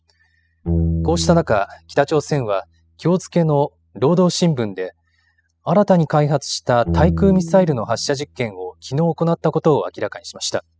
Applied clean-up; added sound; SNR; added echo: classical method spectral subtraction.